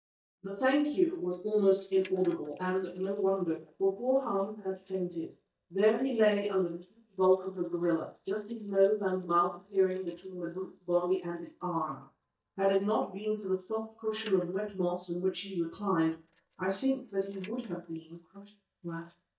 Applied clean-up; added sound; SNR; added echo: neural mask model DeepFilterNet 3.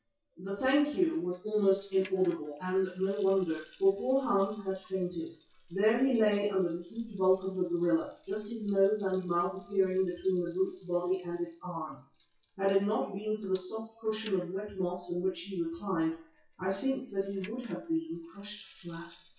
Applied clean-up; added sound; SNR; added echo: classical method WPE with log-MMSE.